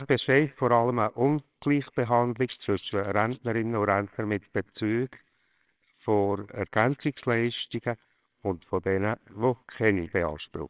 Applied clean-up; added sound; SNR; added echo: neural separator model SepFormer WHAMR!.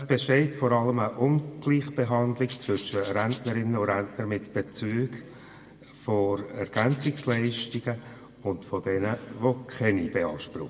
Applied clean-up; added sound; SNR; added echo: none; Rattle (instrument); 19 dB; reverberation time 1.3 s.